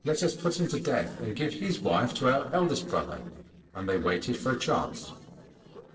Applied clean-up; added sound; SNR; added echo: neural separator model SepFormer DNS4.